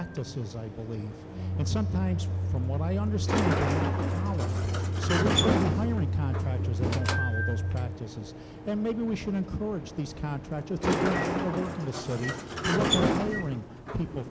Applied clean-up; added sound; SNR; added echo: none; Microwave oven + Sliding door; -3 dB; none.